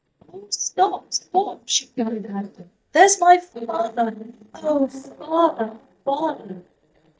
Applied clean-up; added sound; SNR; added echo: neural mask model DeepFilterNet 3.